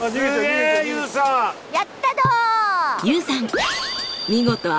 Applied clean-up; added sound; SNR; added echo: none; Hi-hat; 17 dB; none.